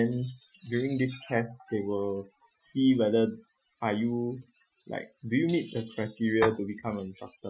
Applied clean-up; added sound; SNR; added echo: classical method Wiener filter.